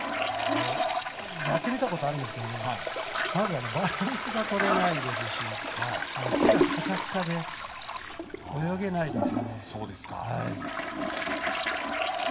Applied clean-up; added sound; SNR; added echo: none; Toilet flush; -3 dB; reverberation time 0.3 s.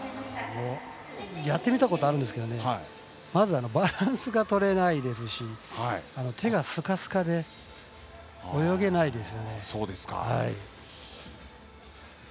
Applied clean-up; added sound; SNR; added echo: none; none; none; none.